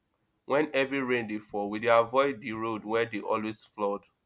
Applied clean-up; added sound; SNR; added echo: none; none; none; none.